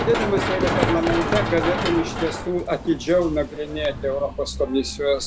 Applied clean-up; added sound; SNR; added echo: none; Run; 3 dB; none.